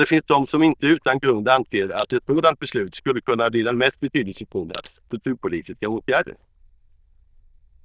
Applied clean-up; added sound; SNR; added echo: neural diffusion model UNIVERSE++.